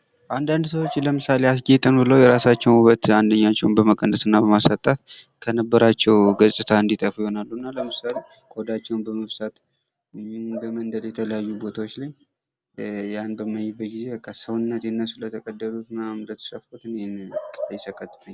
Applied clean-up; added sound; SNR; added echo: none; none; none; none.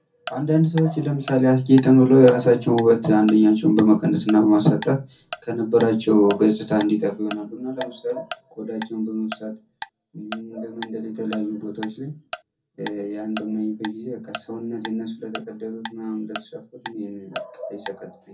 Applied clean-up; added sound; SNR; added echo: none; Tick-tock; 18 dB; reverberation time 0.3 s.